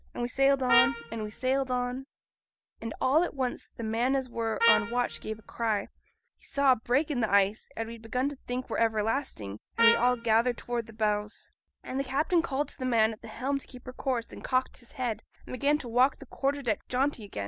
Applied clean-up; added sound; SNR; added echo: none; Trumpet; 2 dB; none.